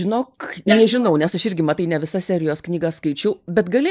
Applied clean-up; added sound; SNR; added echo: neural mask model Resemble Enhance denoiser.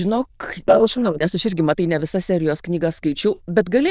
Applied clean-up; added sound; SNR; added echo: neural diffusion model UNIVERSE++.